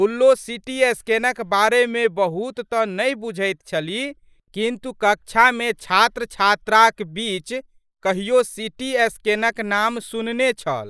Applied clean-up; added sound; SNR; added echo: neural mask model Resemble Enhance denoiser.